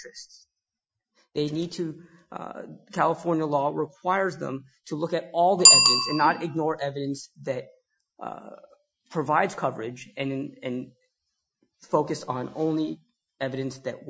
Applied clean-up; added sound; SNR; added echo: classical method Wiener filter.